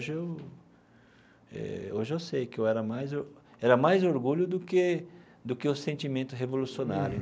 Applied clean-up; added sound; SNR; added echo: none; none; none; none.